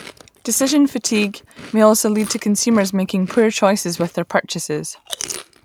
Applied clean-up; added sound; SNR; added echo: none; Chewing, mastication; 18 dB; none.